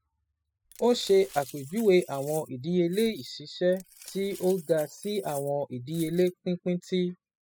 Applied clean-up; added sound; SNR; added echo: classical method spectral subtraction.